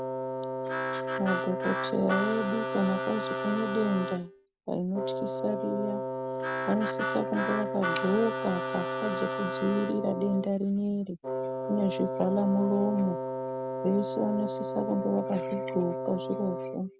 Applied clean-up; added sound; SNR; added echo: none; Harmonica + Wind instrument, woodwind instrument; 3 dB; none.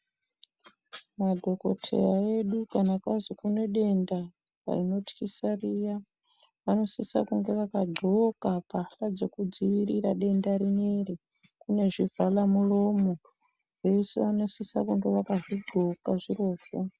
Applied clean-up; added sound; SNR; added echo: none; none; none; none.